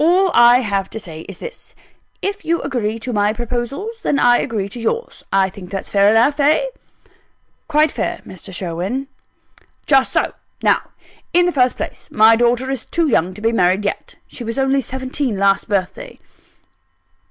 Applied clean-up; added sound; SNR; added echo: none; none; none; none.